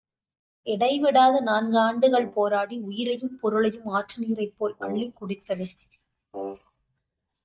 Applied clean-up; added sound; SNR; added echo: neural mask model DeepFilterNet 3.